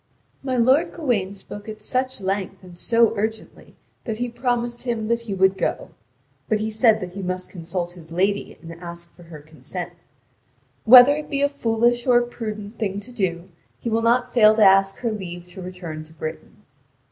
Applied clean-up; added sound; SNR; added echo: none; none; none; none.